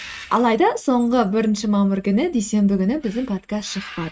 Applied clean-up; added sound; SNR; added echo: neural mask model RNNoise.